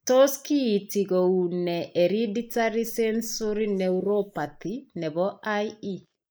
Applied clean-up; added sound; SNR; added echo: neural mask model Resemble Enhance denoiser.